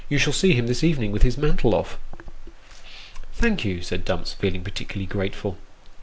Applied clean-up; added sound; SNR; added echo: none; none; none; none.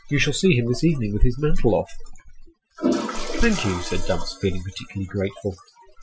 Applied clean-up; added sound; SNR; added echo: classical method Wiener filter.